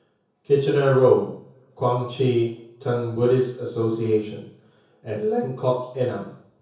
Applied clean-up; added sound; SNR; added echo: none; none; none; reverberation time 0.6 s.